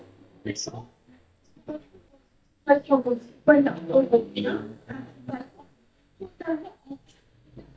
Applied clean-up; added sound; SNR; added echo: neural mask model DeepFilterNet 3.